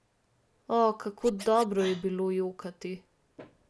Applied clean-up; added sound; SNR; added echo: none; Scratching (performance technique); 18 dB; none.